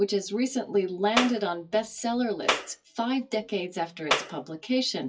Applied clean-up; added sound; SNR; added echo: classical method WPE with log-MMSE.